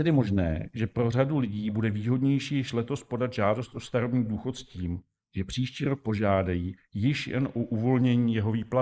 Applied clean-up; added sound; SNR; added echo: neural mask model Resemble Enhance denoiser.